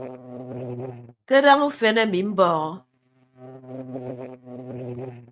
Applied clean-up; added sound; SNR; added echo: neural mask model RNNoise.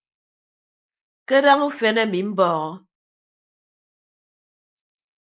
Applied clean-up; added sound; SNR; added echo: neural mask model Resemble Enhance denoiser.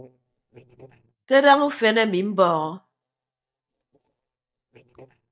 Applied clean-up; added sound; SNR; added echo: neural mask model DeepFilterNet 3.